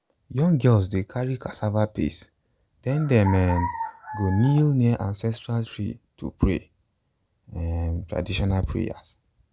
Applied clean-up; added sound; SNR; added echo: none; none; none; none.